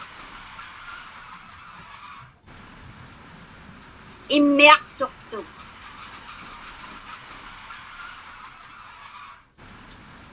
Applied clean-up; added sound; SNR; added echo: none; Train; 16 dB; none.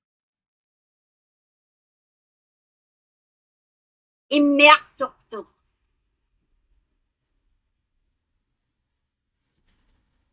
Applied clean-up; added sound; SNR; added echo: neural mask model DeepFilterNet 3.